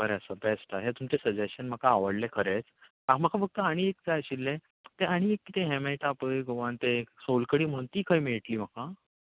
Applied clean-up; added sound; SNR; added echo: none; none; none; none.